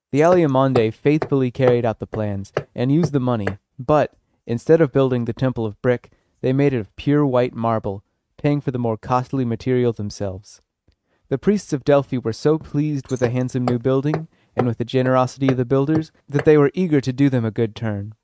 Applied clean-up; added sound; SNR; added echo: neural mask model RNNoise.